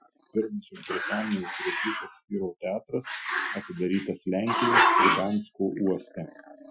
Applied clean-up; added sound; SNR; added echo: classical method Wiener filter.